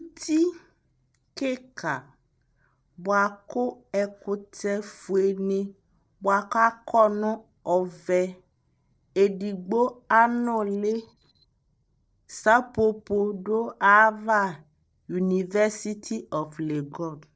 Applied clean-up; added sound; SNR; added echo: neural separator model SepFormer DNS4.